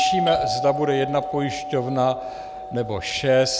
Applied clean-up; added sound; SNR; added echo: none; Doorbell; 5 dB; none.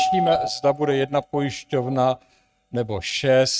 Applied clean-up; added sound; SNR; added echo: neural mask model RNNoise.